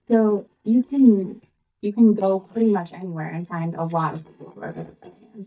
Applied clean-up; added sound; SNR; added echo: neural mask model DeepFilterNet 3.